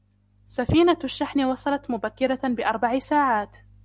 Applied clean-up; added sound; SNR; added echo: none; none; none; none.